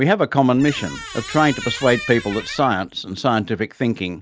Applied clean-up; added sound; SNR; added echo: none; Squeak; 13 dB; none.